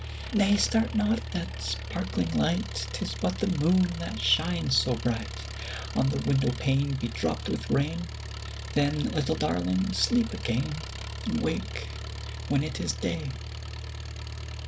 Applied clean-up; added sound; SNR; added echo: none; Engine; 7 dB; none.